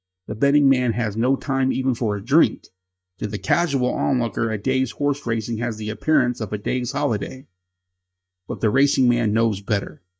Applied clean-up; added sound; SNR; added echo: neural mask model DeepFilterNet 3.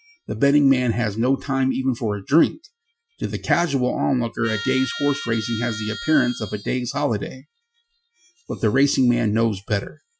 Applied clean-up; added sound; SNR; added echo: classical method Wiener filter.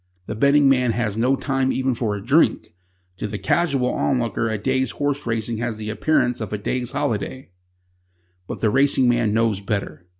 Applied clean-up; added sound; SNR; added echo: none; none; none; none.